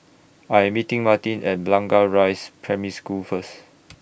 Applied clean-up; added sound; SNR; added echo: none; none; none; none.